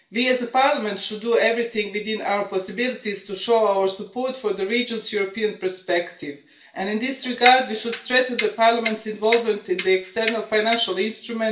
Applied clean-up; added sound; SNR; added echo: none; Clock; 9 dB; reverberation time 0.3 s.